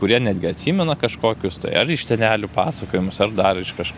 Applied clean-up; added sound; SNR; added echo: none; none; none; none.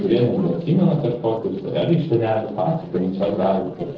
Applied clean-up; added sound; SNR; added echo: neural separator model SepFormer DNS4.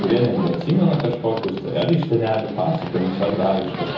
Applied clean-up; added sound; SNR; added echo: none; Livestock, farm animals, working animals; 12 dB; reverberation time 0.7 s.